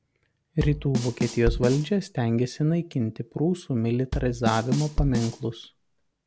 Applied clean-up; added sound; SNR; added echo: none; Bass drum / Snare drum / Drum kit; 5 dB; none.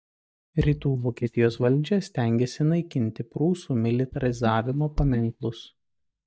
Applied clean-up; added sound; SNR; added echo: neural mask model DeepFilterNet 3.